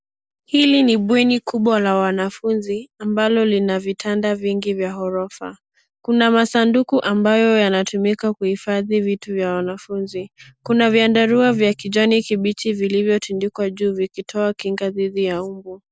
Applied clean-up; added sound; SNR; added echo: none; none; none; none.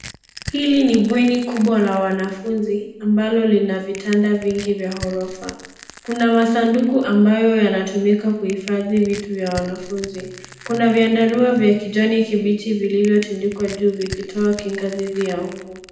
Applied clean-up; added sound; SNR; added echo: none; Crushing; 20 dB; reverberation time 0.8 s.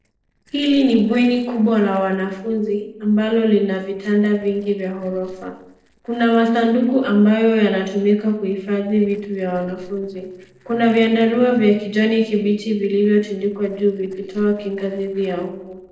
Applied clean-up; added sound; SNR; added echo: neural separator model SepFormer DNS4.